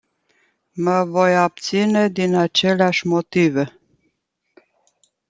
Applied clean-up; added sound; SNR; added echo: none; none; none; none.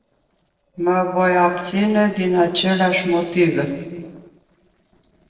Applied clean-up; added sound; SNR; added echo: neural separator model SepFormer DNS4.